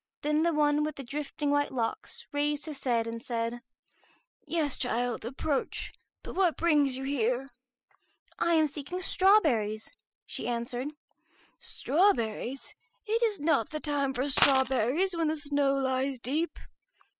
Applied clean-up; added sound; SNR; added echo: classical method spectral subtraction.